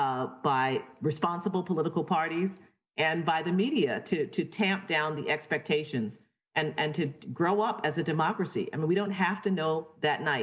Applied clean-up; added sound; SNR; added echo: none; none; none; none.